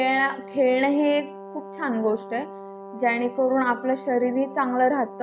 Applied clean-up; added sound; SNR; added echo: none; Brass instrument; 15 dB; none.